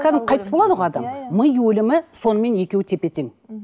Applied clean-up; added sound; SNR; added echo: none; none; none; none.